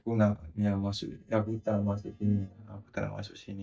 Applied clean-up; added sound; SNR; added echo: neural mask model DeepFilterNet 3.